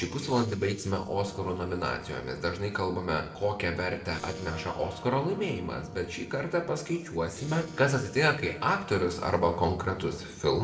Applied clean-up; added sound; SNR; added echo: neural separator model SepFormer DNS4.